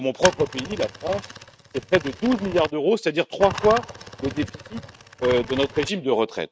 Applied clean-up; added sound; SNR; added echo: neural mask model RNNoise.